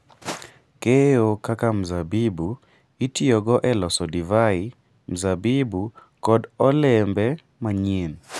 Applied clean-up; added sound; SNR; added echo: none; none; none; none.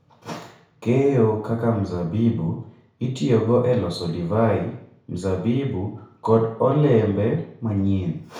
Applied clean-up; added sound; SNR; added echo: none; none; none; reverberation time 0.6 s.